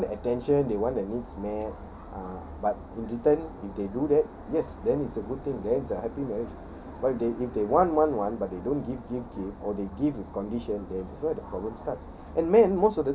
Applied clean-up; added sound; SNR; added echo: none; none; none; none.